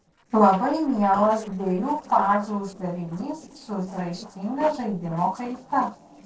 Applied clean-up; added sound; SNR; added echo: neural separator model SepFormer DNS4.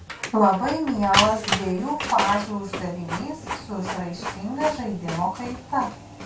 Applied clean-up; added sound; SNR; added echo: none; Printer; 5 dB; reverberation time 0.2 s.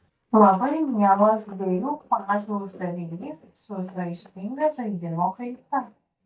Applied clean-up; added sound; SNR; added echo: neural mask model DeepFilterNet 3.